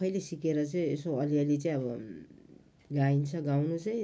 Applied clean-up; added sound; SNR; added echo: none; none; none; none.